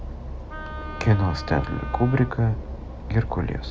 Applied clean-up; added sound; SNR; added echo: none; Wind instrument, woodwind instrument; 15 dB; none.